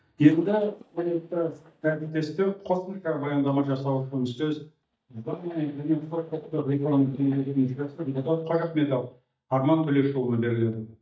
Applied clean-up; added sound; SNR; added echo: neural mask model DeepFilterNet 3.